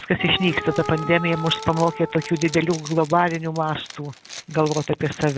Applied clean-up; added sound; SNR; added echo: none; Zipper (clothing) + Wind instrument, woodwind instrument; 13 dB; none.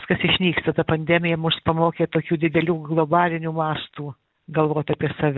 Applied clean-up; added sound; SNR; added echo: none; none; none; none.